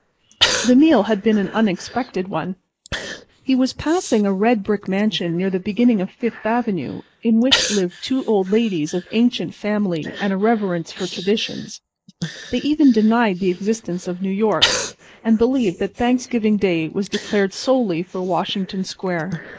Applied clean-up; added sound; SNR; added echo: neural mask model Resemble Enhance denoiser.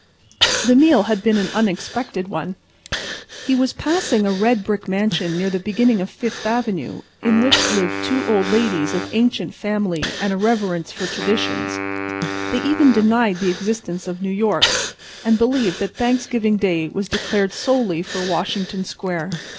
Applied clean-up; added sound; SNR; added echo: none; Breathing + Wind instrument, woodwind instrument; 8 dB; none.